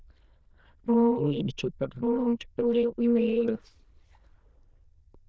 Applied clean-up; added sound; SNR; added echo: neural diffusion model UNIVERSE++.